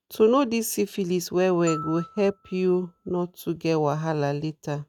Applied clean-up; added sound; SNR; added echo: neural mask model RNNoise.